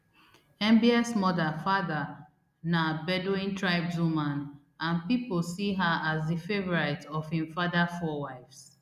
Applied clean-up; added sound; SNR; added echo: none; none; none; none.